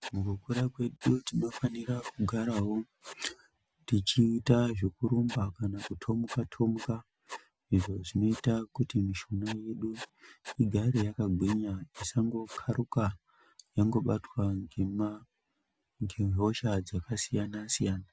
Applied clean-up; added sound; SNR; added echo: none; Writing; 18 dB; none.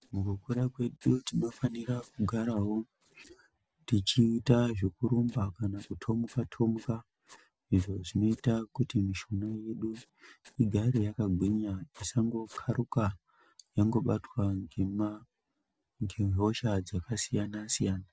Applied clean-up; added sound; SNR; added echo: neural separator model SepFormer DNS4.